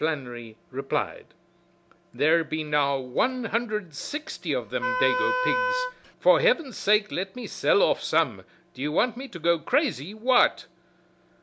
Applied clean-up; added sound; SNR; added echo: none; Wind instrument, woodwind instrument; 0 dB; none.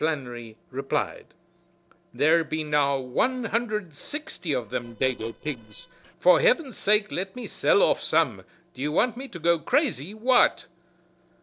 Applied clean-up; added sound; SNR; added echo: neural separator model SepFormer DNS4.